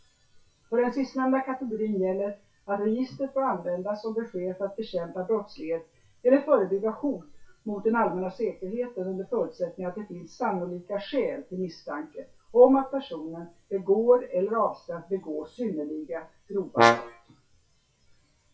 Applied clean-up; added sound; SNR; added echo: classical method WPE with log-MMSE.